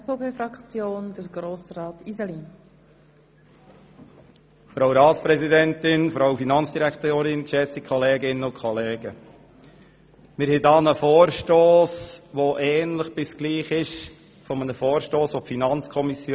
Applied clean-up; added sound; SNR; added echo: none; none; none; none.